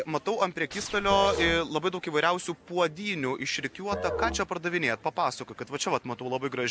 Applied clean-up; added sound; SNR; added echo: none; Scratching (performance technique) + Musical instrument; 10 dB; none.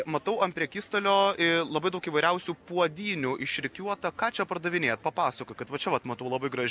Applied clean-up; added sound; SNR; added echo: none; none; none; none.